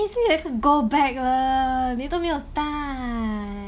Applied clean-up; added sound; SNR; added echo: none; none; none; none.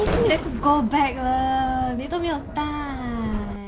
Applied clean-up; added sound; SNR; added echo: neural separator model SepFormer DNS4.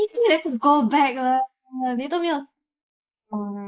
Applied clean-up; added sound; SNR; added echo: neural mask model Resemble Enhance denoiser.